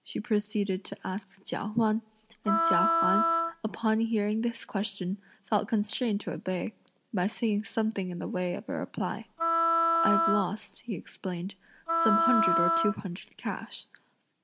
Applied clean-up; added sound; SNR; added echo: none; Wind instrument, woodwind instrument; -3 dB; none.